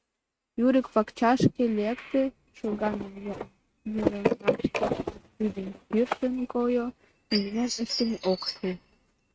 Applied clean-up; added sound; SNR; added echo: neural mask model RNNoise.